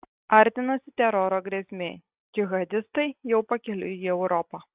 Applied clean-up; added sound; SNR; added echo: none; none; none; none.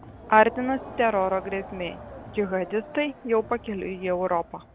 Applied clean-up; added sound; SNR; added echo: none; Crowd; 16 dB; none.